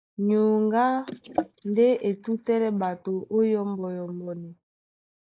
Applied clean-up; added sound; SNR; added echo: neural mask model Resemble Enhance denoiser.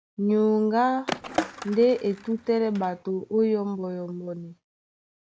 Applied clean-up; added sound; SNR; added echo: none; Skateboard; 8 dB; none.